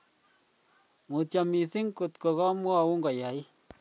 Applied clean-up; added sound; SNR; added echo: none; none; none; none.